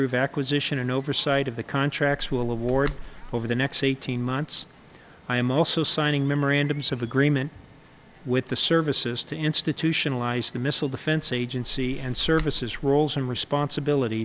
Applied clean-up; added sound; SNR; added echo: none; Slam; 16 dB; none.